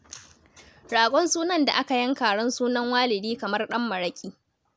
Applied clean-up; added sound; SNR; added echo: none; none; none; none.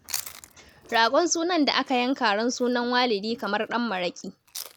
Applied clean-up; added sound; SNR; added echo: none; Chewing, mastication; 18 dB; none.